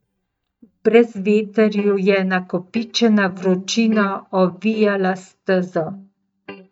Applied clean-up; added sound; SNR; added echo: neural mask model DeepFilterNet 3.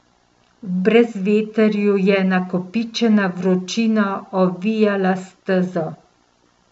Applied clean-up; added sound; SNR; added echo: none; none; none; none.